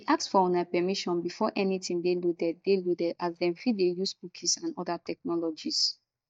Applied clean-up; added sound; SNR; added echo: neural mask model DeepFilterNet 3.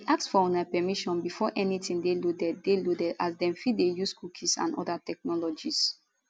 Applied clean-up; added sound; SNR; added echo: none; none; none; none.